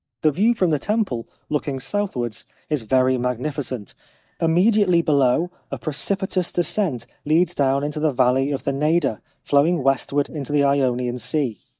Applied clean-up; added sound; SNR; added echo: neural mask model DeepFilterNet 3.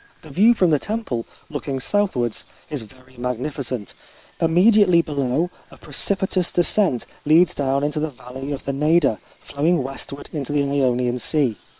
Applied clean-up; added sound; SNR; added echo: neural separator model SepFormer WHAM!.